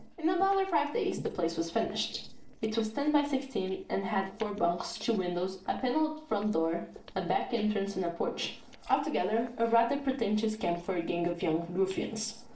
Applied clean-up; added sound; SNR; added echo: neural separator model SepFormer DNS4.